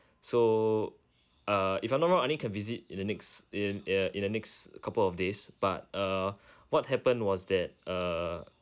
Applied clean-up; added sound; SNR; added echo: none; none; none; none.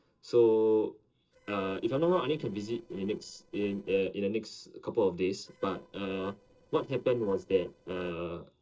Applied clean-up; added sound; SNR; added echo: neural separator model SepFormer DNS4.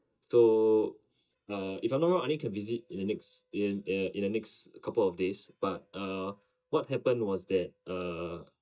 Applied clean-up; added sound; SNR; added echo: neural mask model DeepFilterNet 3.